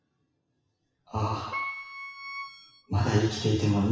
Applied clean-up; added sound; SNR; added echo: classical method WPE with log-MMSE.